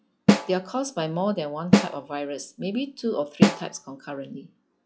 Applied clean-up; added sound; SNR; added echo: classical method log-MMSE.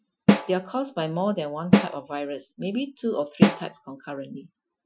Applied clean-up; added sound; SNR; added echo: classical method Wiener filter.